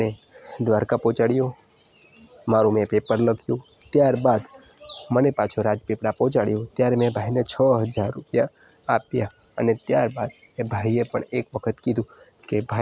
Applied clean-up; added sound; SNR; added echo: none; none; none; none.